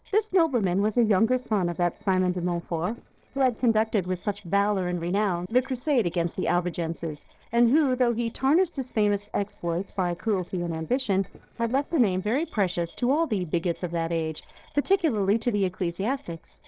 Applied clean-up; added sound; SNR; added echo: neural separator model SepFormer DNS4.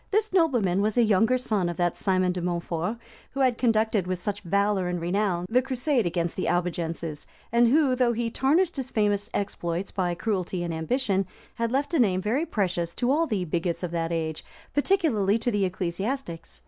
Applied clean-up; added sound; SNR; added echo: none; none; none; none.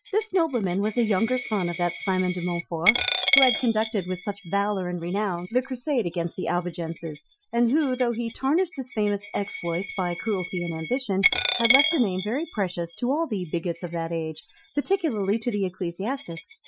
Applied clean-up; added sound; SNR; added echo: classical method Wiener filter.